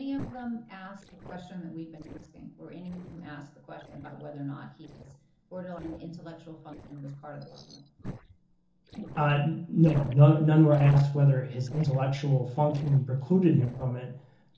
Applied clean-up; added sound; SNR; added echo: neural separator model SepFormer DNS4.